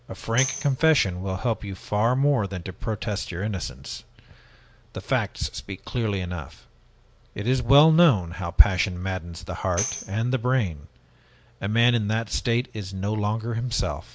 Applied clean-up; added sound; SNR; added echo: none; Tambourine; 11 dB; none.